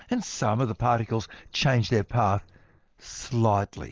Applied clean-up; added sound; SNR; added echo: neural mask model Resemble Enhance denoiser.